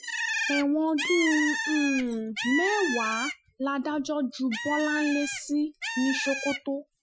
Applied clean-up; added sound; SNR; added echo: classical method Wiener filter.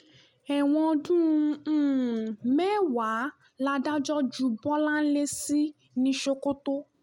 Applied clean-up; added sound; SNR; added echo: none; none; none; none.